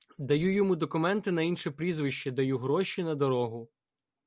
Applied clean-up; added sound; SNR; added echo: none; none; none; none.